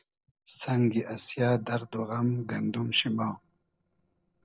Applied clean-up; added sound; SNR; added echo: neural separator model SepFormer DNS4.